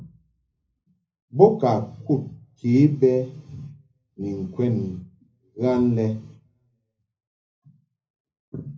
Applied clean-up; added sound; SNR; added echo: none; none; none; reverberation time 0.4 s.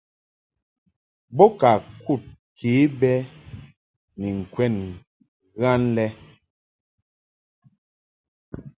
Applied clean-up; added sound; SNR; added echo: none; none; none; none.